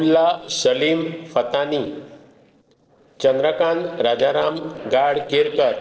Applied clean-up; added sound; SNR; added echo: neural separator model SepFormer DNS4.